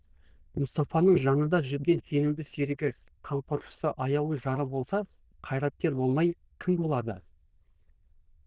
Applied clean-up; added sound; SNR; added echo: neural diffusion model UNIVERSE++.